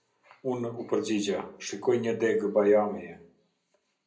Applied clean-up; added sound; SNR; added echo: none; none; none; reverberation time 0.5 s.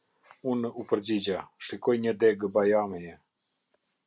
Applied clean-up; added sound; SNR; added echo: none; none; none; none.